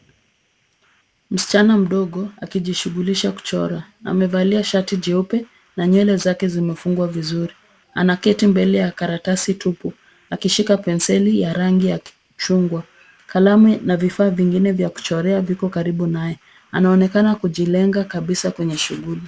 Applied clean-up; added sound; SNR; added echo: none; none; none; none.